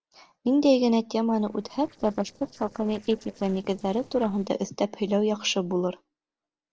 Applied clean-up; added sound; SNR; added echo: neural separator model SepFormer DNS4.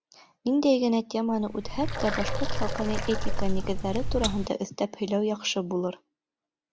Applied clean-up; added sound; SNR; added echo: none; Water; -2 dB; none.